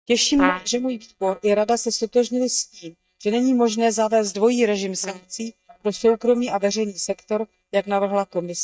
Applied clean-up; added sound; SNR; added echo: neural mask model DeepFilterNet 3.